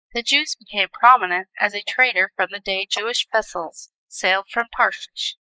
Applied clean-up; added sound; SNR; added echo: neural mask model Resemble Enhance denoiser.